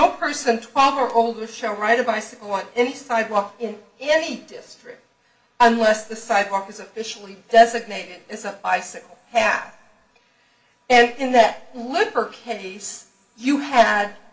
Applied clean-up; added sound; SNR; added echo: none; none; none; reverberation time 0.5 s.